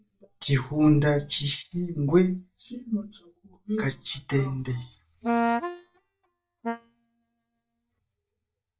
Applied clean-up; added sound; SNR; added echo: neural mask model DeepFilterNet 3.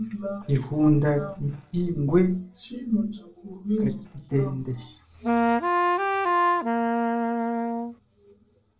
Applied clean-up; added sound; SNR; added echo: neural separator model SepFormer DNS4.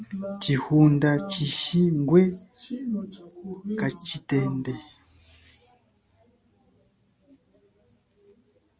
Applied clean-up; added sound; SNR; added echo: none; none; none; none.